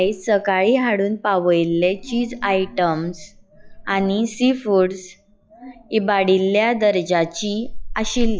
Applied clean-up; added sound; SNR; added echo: classical method log-MMSE.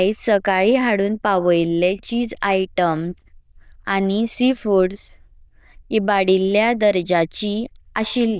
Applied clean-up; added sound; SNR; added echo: neural diffusion model UNIVERSE++.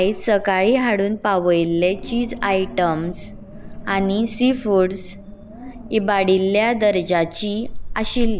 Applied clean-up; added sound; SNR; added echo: none; Wind; 10 dB; none.